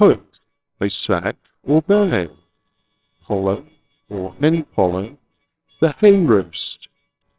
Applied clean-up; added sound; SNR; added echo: neural separator model SepFormer WHAMR!.